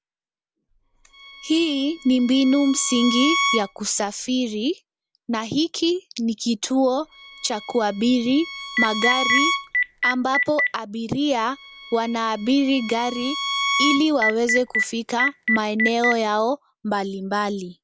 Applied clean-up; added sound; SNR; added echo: none; Bowed string instrument + Telephone; 3 dB; none.